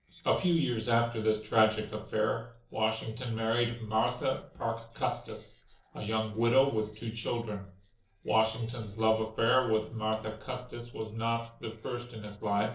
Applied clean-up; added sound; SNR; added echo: neural separator model SepFormer DNS4.